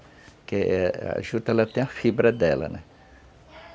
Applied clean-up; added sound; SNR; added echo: none; none; none; none.